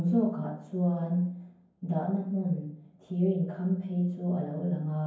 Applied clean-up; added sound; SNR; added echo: none; none; none; reverberation time 0.9 s.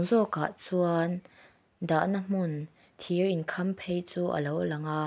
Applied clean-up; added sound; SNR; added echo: none; none; none; none.